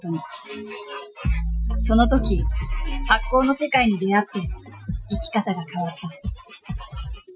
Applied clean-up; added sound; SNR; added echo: classical method Wiener filter.